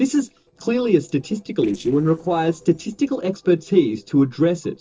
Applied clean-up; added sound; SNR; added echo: neural separator model SepFormer DNS4.